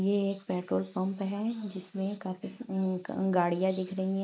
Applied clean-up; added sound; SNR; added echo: neural mask model Resemble Enhance denoiser.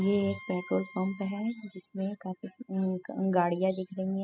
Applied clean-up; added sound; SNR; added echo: classical method spectral subtraction.